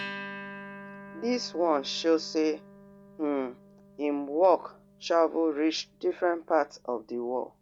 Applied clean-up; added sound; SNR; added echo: none; Acoustic guitar; 17 dB; none.